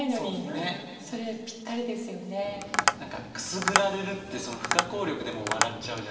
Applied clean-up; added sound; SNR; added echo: none; Tap; -2 dB; reverberation time 2.4 s.